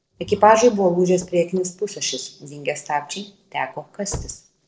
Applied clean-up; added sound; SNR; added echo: neural separator model SepFormer DNS4.